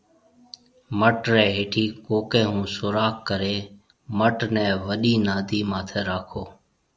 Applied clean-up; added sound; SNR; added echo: none; none; none; none.